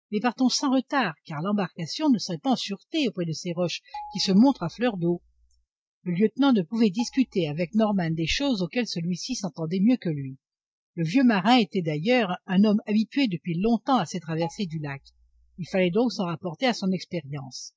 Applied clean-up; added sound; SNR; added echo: neural mask model DeepFilterNet 3.